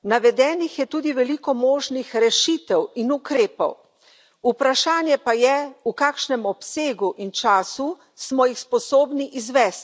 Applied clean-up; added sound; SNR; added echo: none; none; none; none.